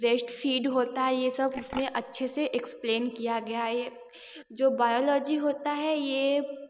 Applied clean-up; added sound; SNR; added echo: neural mask model Resemble Enhance denoiser.